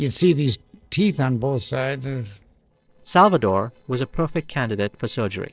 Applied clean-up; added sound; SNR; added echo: neural separator model SepFormer DNS4.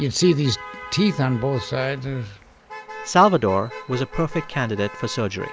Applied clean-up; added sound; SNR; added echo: none; Motor vehicle (road); 15 dB; none.